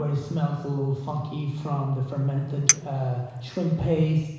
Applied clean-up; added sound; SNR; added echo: none; Chink, clink; 3 dB; reverberation time 1.0 s.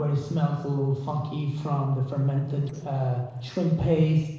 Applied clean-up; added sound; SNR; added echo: neural separator model SepFormer DNS4.